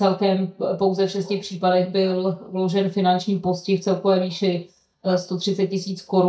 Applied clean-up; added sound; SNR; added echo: neural mask model DeepFilterNet 3.